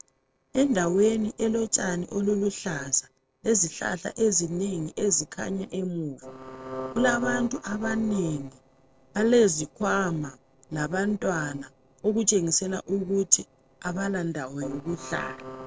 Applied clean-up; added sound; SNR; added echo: neural separator model SepFormer DNS4.